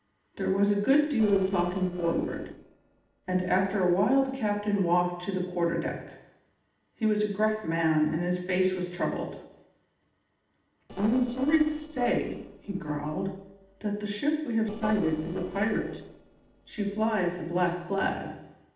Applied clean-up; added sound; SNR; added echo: neural separator model SepFormer DNS4.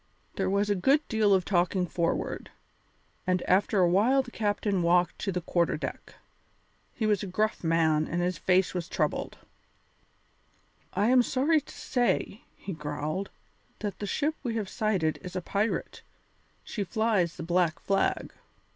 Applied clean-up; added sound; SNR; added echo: none; none; none; none.